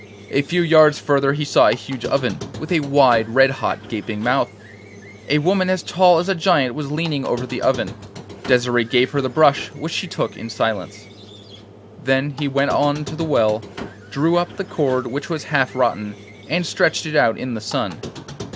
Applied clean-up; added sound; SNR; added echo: none; Squeak; 17 dB; none.